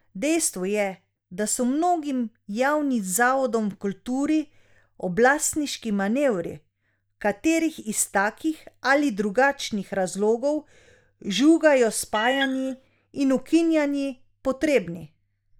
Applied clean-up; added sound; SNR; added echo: neural mask model DeepFilterNet 3.